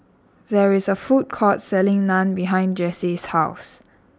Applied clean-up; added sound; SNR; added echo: none; none; none; none.